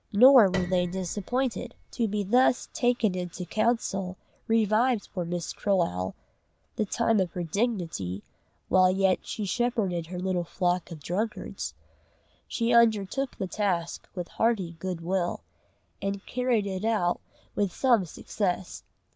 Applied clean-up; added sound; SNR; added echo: none; Piano; 13 dB; none.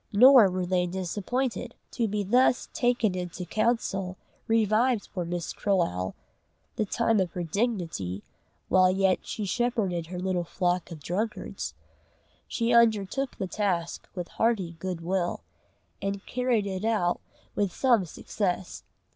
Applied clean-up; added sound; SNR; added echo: none; none; none; none.